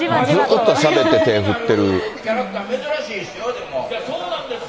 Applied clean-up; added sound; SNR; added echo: none; none; none; none.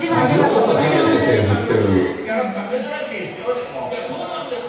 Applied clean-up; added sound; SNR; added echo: none; none; none; reverberation time 0.9 s.